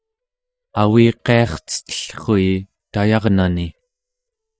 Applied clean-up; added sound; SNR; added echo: neural mask model DeepFilterNet 3.